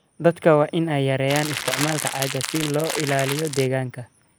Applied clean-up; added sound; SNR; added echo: none; Crackle; 6 dB; none.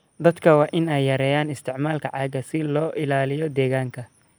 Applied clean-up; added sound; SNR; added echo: none; none; none; none.